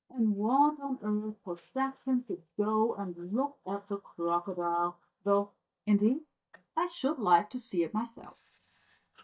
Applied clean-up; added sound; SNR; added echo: neural mask model DeepFilterNet 3.